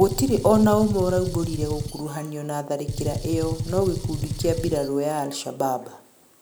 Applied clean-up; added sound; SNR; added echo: none; Gunshot, gunfire; 6 dB; none.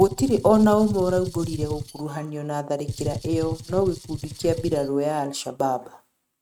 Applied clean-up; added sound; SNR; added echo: neural mask model RNNoise.